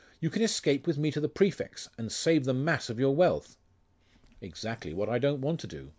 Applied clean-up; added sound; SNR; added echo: none; none; none; none.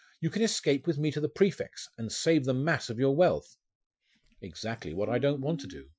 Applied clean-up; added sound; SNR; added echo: classical method Wiener filter.